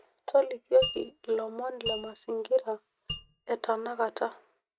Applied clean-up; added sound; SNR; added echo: neural mask model RNNoise.